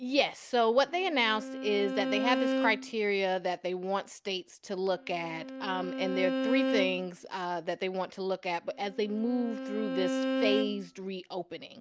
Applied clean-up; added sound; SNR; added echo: none; Bowed string instrument; 4 dB; none.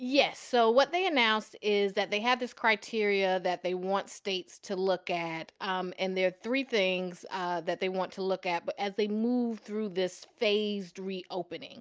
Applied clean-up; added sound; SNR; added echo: none; none; none; none.